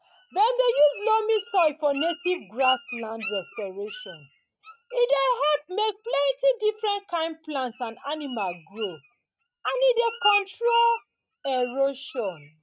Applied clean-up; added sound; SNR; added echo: neural mask model RNNoise.